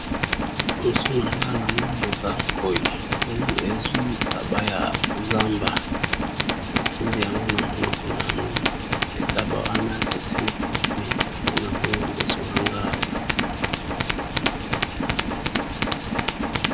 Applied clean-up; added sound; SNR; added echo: none; Tools; -5 dB; none.